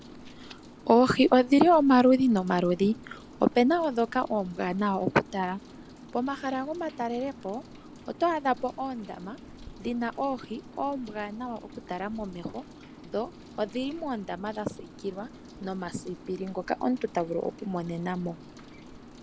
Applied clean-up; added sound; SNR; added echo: none; Rain; 18 dB; none.